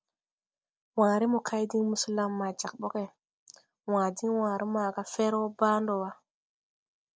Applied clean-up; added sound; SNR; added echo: none; none; none; none.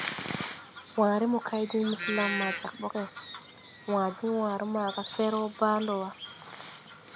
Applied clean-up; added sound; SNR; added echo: none; Bird vocalization, bird call, bird song; 8 dB; none.